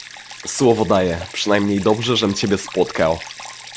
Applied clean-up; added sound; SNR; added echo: none; Stream; 17 dB; none.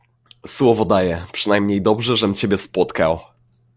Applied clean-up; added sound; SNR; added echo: none; none; none; none.